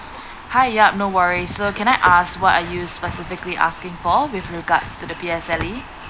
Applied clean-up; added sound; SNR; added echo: none; Telephone; 19 dB; none.